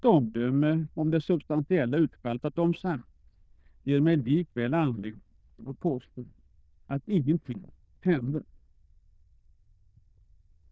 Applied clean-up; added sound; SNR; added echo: neural diffusion model UNIVERSE++.